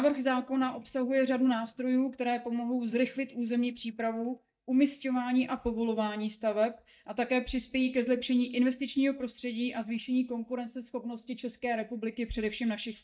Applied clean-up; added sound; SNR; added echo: neural mask model DeepFilterNet 3.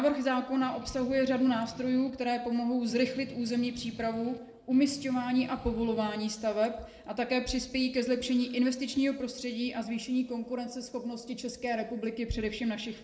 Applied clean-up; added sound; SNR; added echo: none; Strum; 18 dB; reverberation time 0.8 s.